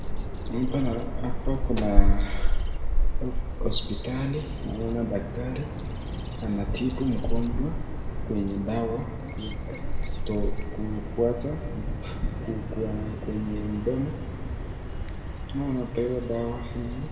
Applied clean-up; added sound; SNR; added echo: none; Bird vocalization, bird call, bird song; -5 dB; reverberation time 1.4 s.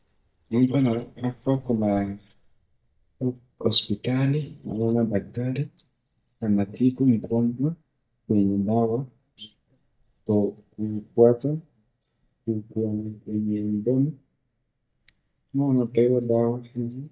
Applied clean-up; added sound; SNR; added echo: neural mask model DeepFilterNet 3.